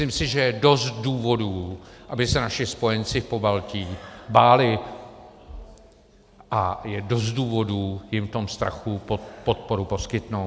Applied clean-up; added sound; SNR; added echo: none; none; none; none.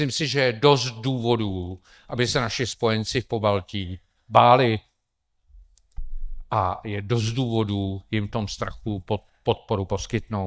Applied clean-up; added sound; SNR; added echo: neural mask model DeepFilterNet 3.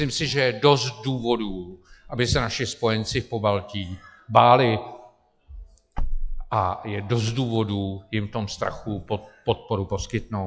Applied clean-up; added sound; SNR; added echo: classical method log-MMSE.